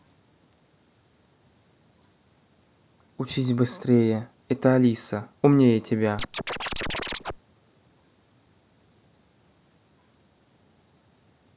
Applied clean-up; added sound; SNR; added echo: none; Scratching (performance technique); 4 dB; none.